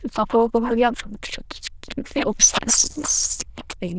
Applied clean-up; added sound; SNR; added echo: neural diffusion model UNIVERSE++.